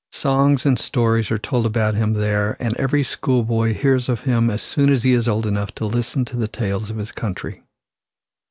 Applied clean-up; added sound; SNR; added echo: none; none; none; none.